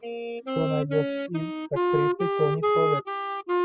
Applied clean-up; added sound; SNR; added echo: classical method spectral subtraction.